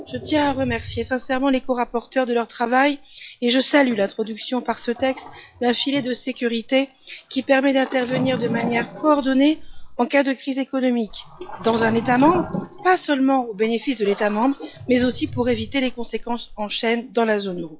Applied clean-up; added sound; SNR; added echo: classical method log-MMSE.